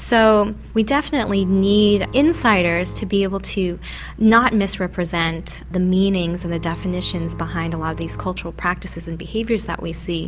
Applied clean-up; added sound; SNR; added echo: none; Bowed string instrument; 15 dB; none.